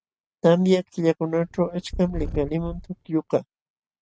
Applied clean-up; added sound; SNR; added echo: neural mask model RNNoise.